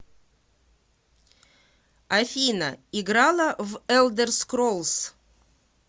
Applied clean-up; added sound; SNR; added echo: none; none; none; none.